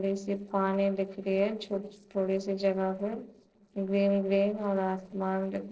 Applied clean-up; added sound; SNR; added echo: neural separator model SepFormer DNS4.